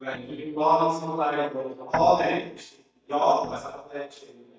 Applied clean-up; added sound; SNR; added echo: neural mask model DeepFilterNet 3.